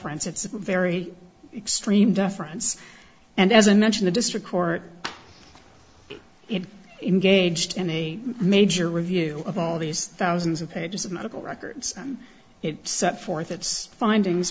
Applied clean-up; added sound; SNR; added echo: none; none; none; none.